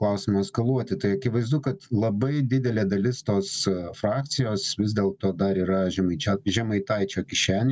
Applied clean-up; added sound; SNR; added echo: none; none; none; none.